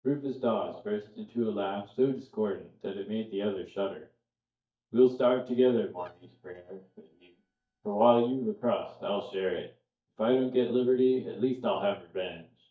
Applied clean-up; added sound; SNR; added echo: neural mask model DeepFilterNet 3.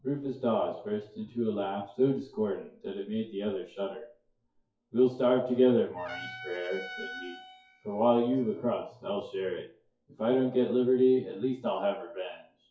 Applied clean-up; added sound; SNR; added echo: classical method WPE with log-MMSE.